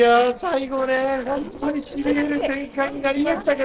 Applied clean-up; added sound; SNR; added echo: neural separator model SepFormer DNS4.